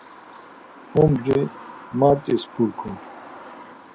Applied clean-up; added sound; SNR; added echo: none; Bird vocalization, bird call, bird song; 18 dB; none.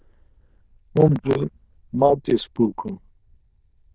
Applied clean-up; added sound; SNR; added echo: neural diffusion model UNIVERSE++.